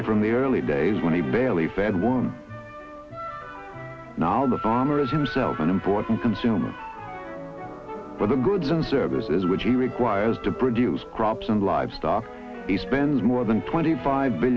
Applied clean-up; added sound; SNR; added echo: none; none; none; none.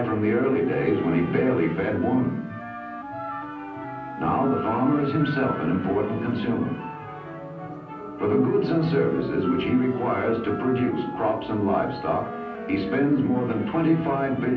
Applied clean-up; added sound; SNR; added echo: none; Wind instrument, woodwind instrument; 15 dB; reverberation time 0.6 s.